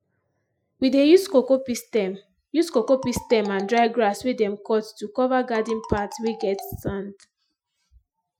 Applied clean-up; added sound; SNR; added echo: classical method Wiener filter.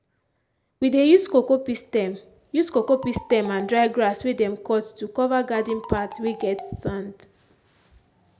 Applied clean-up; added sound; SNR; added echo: none; Marimba, xylophone; 17 dB; none.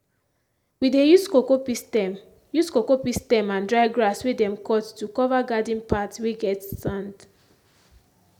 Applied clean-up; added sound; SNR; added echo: none; none; none; none.